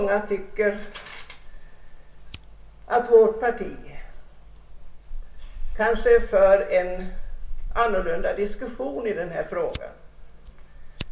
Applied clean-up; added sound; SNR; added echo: none; Fire; 7 dB; reverberation time 0.3 s.